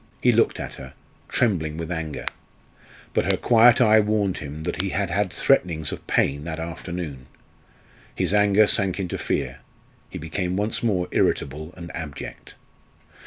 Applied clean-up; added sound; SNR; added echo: none; Crack; 14 dB; none.